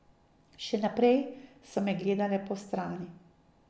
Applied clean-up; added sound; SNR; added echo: none; none; none; none.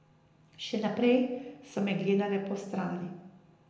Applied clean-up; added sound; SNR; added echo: none; none; none; reverberation time 0.8 s.